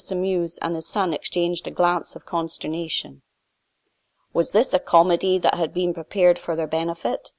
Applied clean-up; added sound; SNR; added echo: none; none; none; none.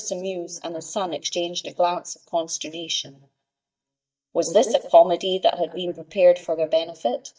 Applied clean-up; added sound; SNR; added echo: neural mask model DeepFilterNet 3.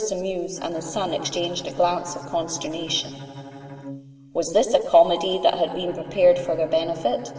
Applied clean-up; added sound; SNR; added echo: none; Bowed string instrument; 17 dB; reverberation time 2.4 s.